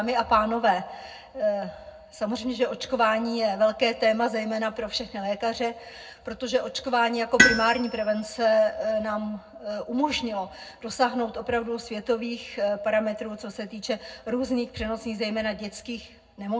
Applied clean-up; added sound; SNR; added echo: none; Tools; 1 dB; reverberation time 0.3 s.